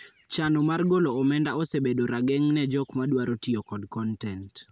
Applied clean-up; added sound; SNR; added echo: none; none; none; none.